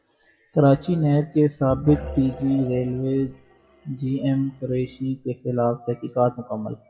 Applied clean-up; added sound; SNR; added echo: classical method WPE with log-MMSE.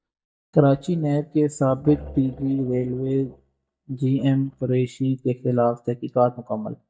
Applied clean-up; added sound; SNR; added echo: neural mask model DeepFilterNet 3.